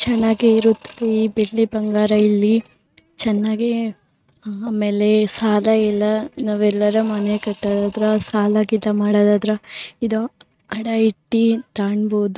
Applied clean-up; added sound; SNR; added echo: neural mask model RNNoise.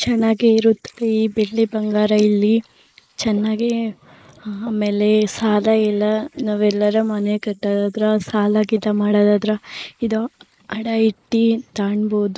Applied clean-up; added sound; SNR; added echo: neural mask model Resemble Enhance denoiser.